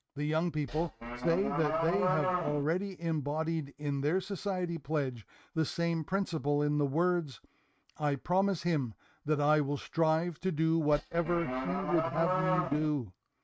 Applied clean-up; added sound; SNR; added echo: neural mask model RNNoise.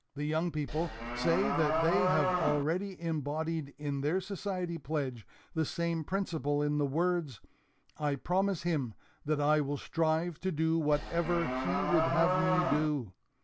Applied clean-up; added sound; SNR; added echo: none; Livestock, farm animals, working animals; 0 dB; none.